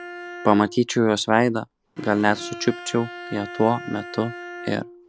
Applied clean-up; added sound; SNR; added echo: none; Bowed string instrument; 14 dB; none.